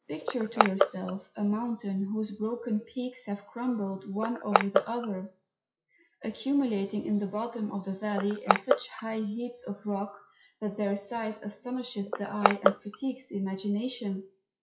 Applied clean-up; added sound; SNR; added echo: classical method WPE with log-MMSE.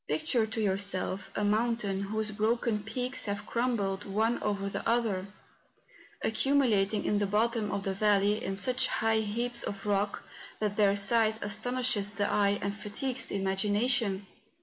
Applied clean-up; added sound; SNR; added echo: none; none; none; none.